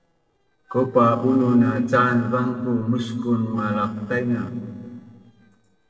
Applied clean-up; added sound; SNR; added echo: neural separator model SepFormer DNS4.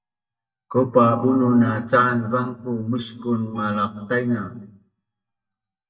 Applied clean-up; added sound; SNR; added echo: neural mask model DeepFilterNet 3.